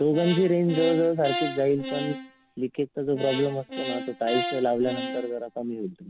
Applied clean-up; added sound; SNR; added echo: none; Brass instrument; 9 dB; none.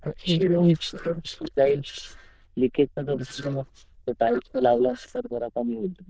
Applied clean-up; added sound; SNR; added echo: neural diffusion model UNIVERSE++.